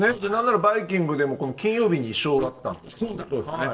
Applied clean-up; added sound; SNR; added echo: neural separator model SepFormer DNS4.